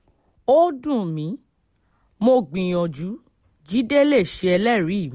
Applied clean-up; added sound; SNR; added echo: none; none; none; none.